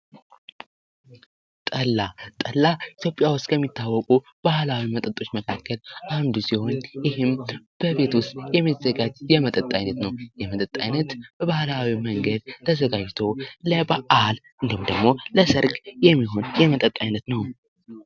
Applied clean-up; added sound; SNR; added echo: none; none; none; none.